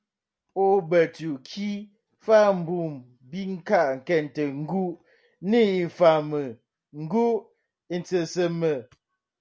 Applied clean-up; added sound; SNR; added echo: none; none; none; none.